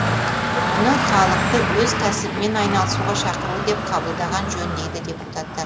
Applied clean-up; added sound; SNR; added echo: none; Traffic noise, roadway noise; -1 dB; none.